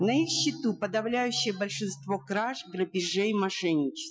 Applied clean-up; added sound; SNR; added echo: classical method Wiener filter.